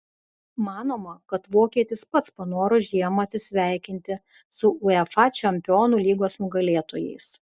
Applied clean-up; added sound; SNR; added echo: none; none; none; none.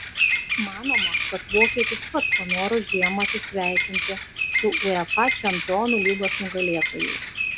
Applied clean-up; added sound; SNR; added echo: none; Bird vocalization, bird call, bird song; -2 dB; none.